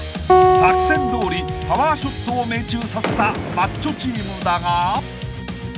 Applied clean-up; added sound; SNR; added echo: none; Acoustic guitar; -3 dB; none.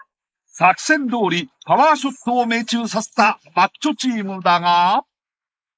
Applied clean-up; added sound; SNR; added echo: neural mask model Resemble Enhance denoiser.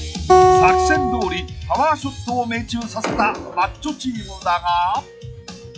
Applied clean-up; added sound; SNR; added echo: classical method log-MMSE.